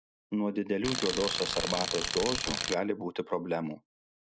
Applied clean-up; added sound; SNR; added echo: none; Tools; 1 dB; none.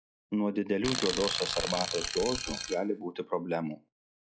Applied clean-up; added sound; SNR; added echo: classical method log-MMSE.